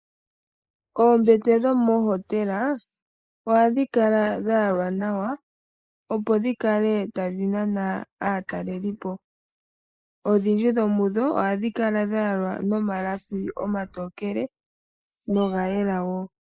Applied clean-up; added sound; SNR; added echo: neural mask model Resemble Enhance denoiser.